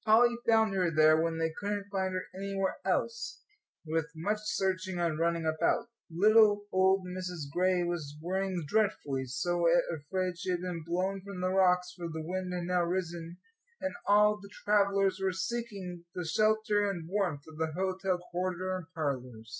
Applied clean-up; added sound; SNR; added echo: none; none; none; none.